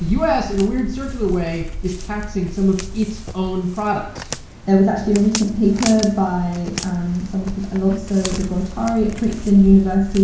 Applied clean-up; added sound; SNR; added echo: none; Walk, footsteps; 10 dB; reverberation time 0.6 s.